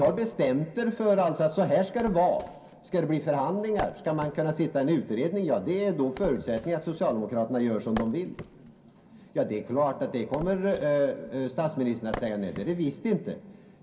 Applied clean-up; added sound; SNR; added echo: none; Wood; 18 dB; reverberation time 0.3 s.